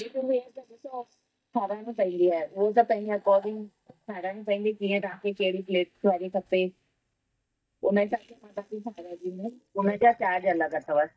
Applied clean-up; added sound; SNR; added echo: neural mask model DeepFilterNet 3.